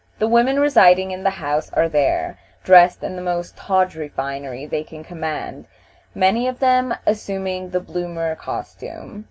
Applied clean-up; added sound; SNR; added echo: none; none; none; none.